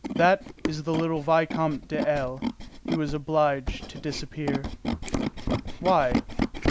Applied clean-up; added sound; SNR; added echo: none; Tools; 3 dB; none.